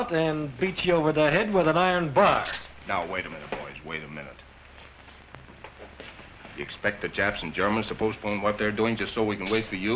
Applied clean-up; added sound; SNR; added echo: none; Tambourine; -4 dB; none.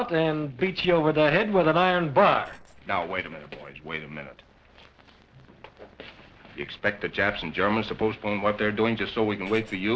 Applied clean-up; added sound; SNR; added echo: neural separator model SepFormer DNS4.